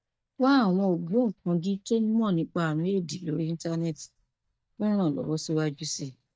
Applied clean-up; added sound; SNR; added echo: neural mask model DeepFilterNet 3.